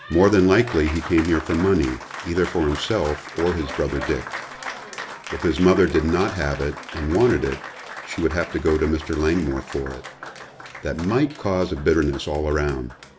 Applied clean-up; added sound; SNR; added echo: none; Applause; 13 dB; none.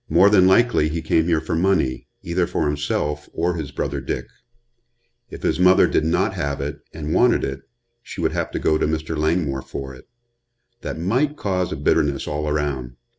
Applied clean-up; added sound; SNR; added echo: none; none; none; none.